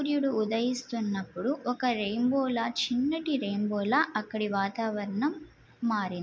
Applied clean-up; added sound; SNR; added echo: none; none; none; none.